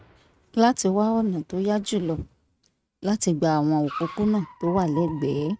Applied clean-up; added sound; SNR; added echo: neural mask model RNNoise.